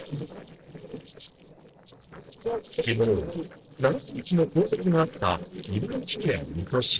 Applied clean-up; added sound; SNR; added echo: neural separator model SepFormer DNS4.